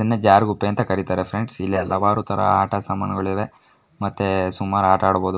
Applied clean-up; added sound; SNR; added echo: neural mask model Resemble Enhance denoiser.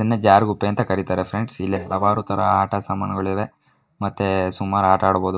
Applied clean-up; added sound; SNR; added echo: neural mask model DeepFilterNet 3.